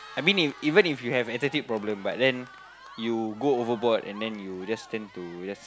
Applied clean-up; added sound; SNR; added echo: none; Cheering; 20 dB; none.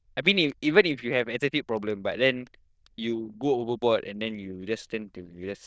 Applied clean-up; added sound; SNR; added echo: neural diffusion model UNIVERSE++.